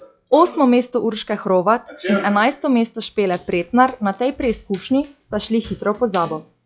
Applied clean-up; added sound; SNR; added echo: classical method log-MMSE.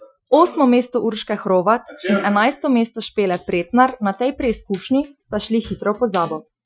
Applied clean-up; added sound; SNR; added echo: classical method Wiener filter.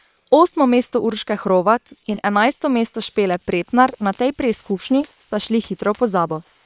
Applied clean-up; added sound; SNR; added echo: neural separator model SepFormer WHAM!.